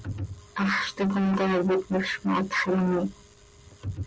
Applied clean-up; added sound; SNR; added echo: none; none; none; none.